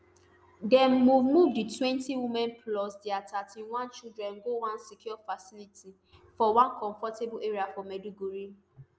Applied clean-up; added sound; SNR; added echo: none; none; none; none.